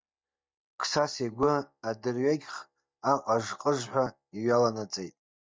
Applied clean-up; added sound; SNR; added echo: neural mask model DeepFilterNet 3.